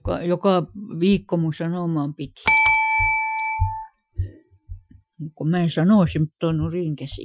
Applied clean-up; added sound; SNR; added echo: classical method Wiener filter.